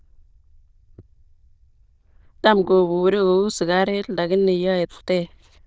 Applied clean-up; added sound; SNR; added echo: neural diffusion model UNIVERSE++.